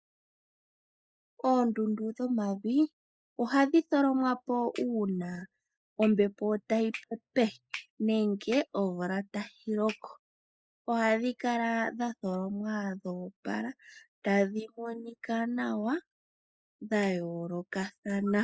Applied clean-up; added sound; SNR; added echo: neural mask model Resemble Enhance denoiser.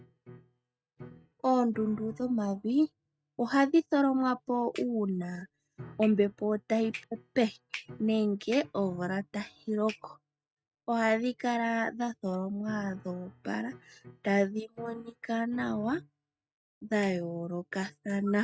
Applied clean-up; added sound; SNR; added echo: neural mask model RNNoise.